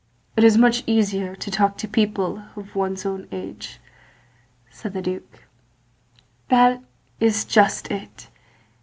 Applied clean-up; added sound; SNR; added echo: none; none; none; none.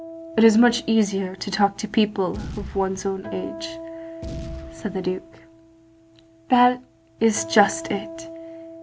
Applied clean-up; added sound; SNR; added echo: none; Boom + Acoustic guitar; 14 dB; none.